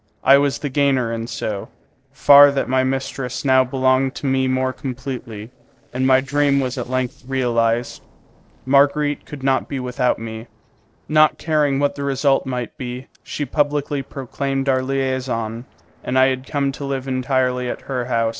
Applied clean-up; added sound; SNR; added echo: neural separator model SepFormer DNS4.